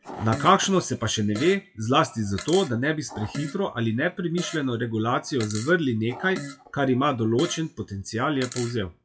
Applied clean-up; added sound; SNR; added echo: classical method WPE with log-MMSE.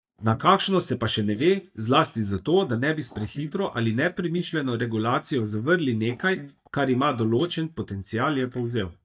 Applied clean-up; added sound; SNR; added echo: neural mask model DeepFilterNet 3.